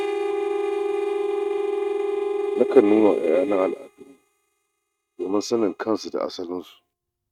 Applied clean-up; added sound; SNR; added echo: neural mask model RNNoise.